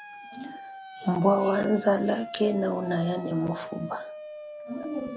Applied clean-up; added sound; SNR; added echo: none; Siren; 13 dB; none.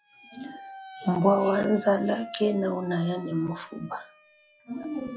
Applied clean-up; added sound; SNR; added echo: classical method log-MMSE.